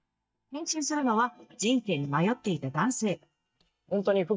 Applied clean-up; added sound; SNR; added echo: neural mask model DeepFilterNet 3.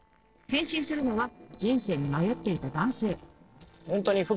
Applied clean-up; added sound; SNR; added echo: neural separator model SepFormer DNS4.